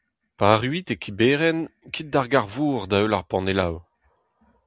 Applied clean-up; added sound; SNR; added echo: none; none; none; none.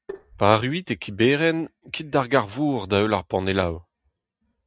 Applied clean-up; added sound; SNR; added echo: neural mask model RNNoise.